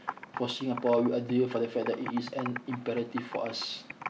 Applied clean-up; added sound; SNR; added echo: none; Computer keyboard; 11 dB; none.